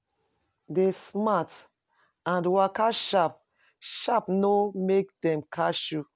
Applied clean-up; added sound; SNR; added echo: none; none; none; none.